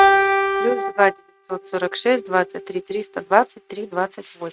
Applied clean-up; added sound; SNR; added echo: neural mask model RNNoise.